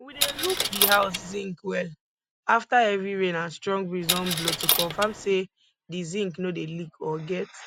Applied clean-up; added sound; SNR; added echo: none; Coin (dropping); 0 dB; none.